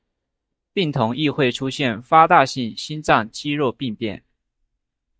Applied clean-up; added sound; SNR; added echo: neural mask model DeepFilterNet 3.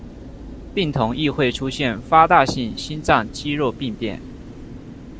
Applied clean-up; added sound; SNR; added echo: none; Mechanical fan; 15 dB; none.